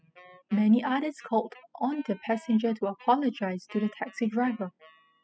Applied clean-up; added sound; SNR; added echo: classical method spectral subtraction.